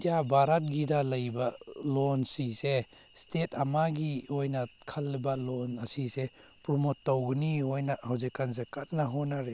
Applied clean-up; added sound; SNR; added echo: none; none; none; none.